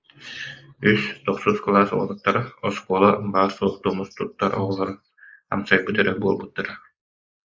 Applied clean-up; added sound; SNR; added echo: neural mask model Resemble Enhance denoiser.